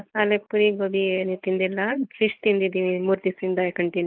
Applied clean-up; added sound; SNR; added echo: neural mask model Resemble Enhance denoiser.